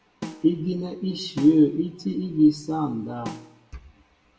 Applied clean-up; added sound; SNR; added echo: none; Snare drum; 17 dB; reverberation time 0.6 s.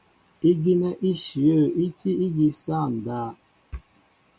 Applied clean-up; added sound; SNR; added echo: none; none; none; none.